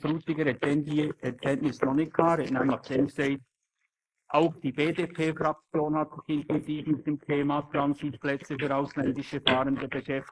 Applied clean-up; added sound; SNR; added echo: neural mask model Resemble Enhance denoiser.